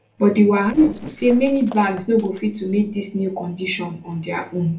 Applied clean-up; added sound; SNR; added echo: neural separator model SepFormer DNS4.